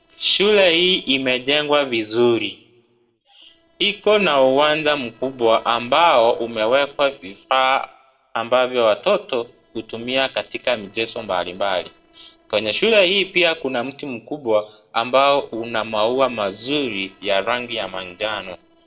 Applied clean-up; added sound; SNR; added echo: neural separator model SepFormer DNS4.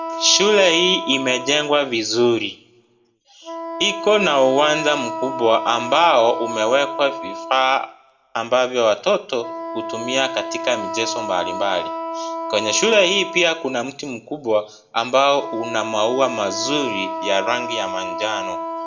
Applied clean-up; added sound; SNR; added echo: none; Wind instrument, woodwind instrument; 9 dB; reverberation time 0.4 s.